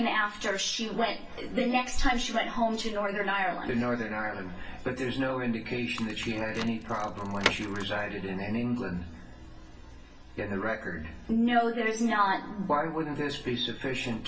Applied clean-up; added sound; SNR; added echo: none; Door / Car; 7 dB; reverberation time 0.3 s.